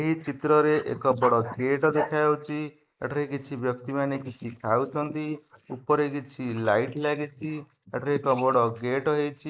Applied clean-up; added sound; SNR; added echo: neural mask model Resemble Enhance denoiser.